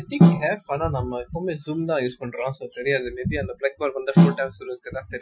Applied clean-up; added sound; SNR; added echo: classical method Wiener filter.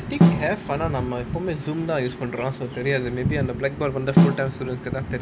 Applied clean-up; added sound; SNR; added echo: none; Snare drum; -4 dB; none.